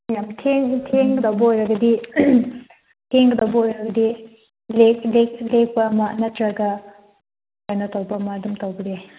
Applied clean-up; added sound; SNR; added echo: none; none; none; none.